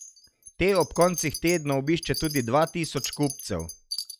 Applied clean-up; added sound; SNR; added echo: classical method log-MMSE.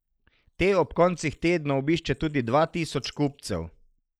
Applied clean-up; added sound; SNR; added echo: neural mask model Resemble Enhance denoiser.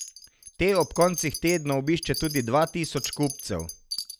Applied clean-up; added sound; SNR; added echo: none; Wind chime; 11 dB; none.